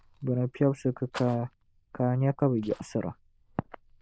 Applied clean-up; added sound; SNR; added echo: neural diffusion model UNIVERSE++.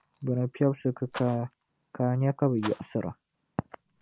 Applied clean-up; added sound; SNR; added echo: none; Rattle; 18 dB; none.